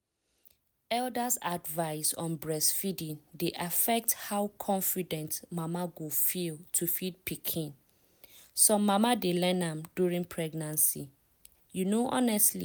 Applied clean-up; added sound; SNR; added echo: none; none; none; none.